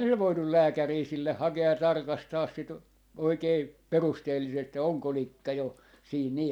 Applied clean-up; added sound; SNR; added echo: none; none; none; none.